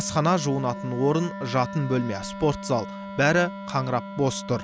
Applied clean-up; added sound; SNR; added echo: none; Wind instrument, woodwind instrument; 11 dB; none.